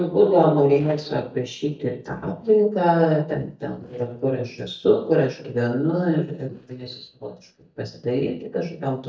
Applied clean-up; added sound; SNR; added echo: neural mask model DeepFilterNet 3.